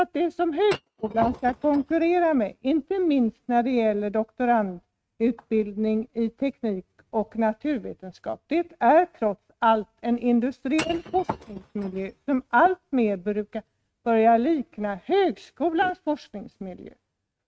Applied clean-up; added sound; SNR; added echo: neural mask model RNNoise.